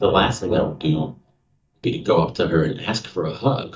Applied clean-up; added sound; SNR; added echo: neural mask model DeepFilterNet 3.